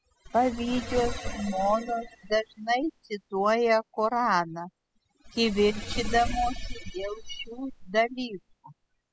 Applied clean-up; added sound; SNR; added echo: classical method spectral subtraction.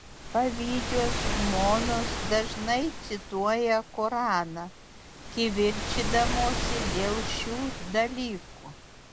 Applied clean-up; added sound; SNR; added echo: none; Waves, surf; 3 dB; none.